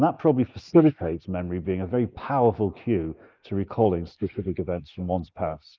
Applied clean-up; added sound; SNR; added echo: neural mask model Resemble Enhance denoiser.